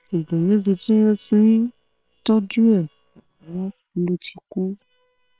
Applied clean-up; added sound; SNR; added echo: neural separator model SepFormer WHAM!.